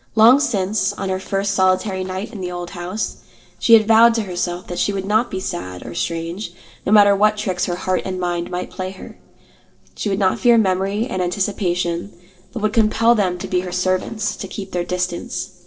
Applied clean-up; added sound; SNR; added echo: neural separator model SepFormer DNS4.